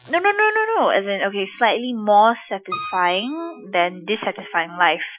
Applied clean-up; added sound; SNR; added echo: classical method Wiener filter.